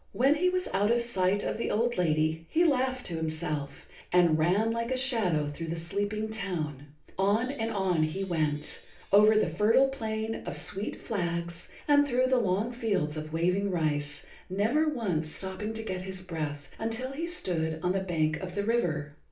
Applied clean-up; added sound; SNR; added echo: none; Chime; 15 dB; reverberation time 0.3 s.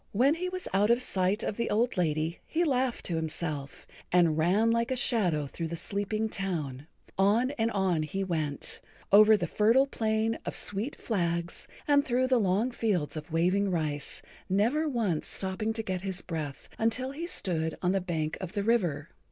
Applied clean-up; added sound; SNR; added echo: none; none; none; none.